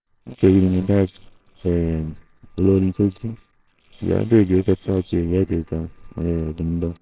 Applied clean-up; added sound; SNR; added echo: neural separator model SepFormer WHAMR!.